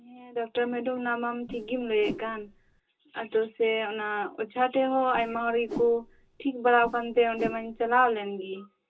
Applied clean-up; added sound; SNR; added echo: none; Whoosh, swoosh, swish; 13 dB; reverberation time 0.2 s.